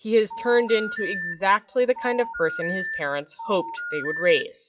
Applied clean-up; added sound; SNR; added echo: classical method WPE with log-MMSE.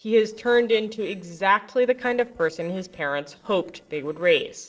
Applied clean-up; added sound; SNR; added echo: neural separator model SepFormer DNS4.